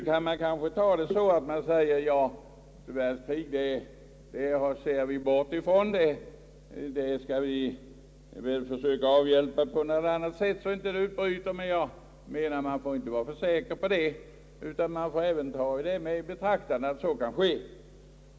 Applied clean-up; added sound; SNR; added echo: none; none; none; none.